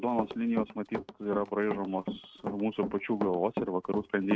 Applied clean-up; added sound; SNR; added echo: neural mask model RNNoise.